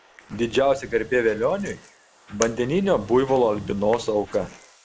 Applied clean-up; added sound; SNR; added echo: neural mask model Resemble Enhance denoiser.